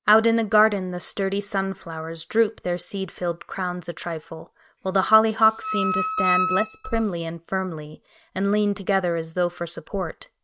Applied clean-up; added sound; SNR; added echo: neural mask model RNNoise.